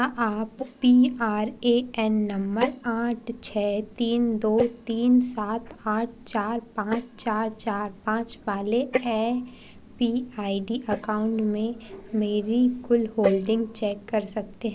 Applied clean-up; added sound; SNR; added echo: neural mask model Resemble Enhance denoiser.